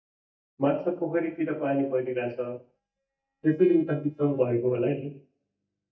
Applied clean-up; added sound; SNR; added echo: neural mask model DeepFilterNet 3.